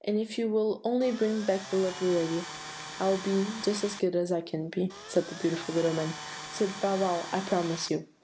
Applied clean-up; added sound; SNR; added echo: none; Tools; 12 dB; none.